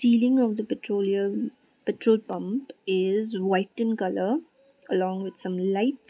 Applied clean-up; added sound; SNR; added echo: none; none; none; none.